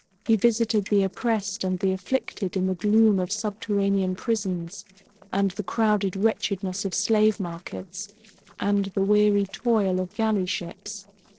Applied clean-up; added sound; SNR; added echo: neural separator model SepFormer DNS4.